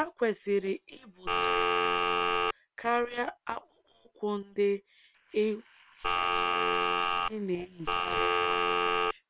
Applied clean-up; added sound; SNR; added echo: neural separator model SepFormer WHAM!.